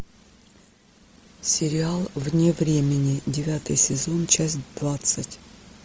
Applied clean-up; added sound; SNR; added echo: none; none; none; none.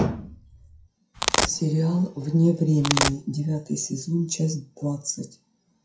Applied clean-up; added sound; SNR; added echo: classical method WPE with log-MMSE.